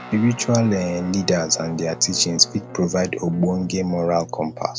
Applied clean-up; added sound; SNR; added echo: none; Guitar + Guitar; 16 dB; none.